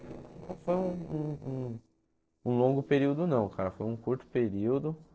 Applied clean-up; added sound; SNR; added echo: neural separator model SepFormer DNS4.